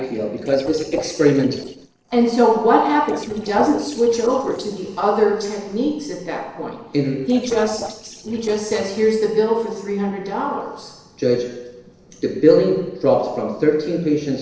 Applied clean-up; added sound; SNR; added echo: neural separator model SepFormer DNS4.